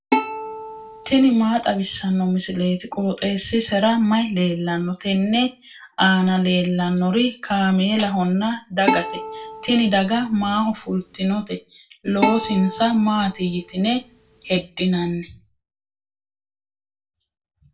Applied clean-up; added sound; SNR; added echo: none; Bowed string instrument; 7 dB; reverberation time 0.2 s.